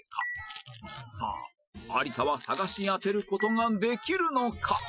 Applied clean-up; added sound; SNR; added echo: classical method Wiener filter.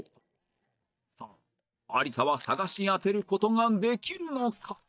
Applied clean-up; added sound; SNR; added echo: neural mask model DeepFilterNet 3.